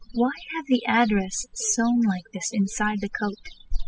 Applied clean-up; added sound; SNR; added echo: classical method spectral subtraction.